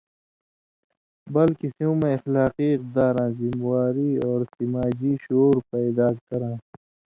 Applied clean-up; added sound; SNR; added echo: none; none; none; none.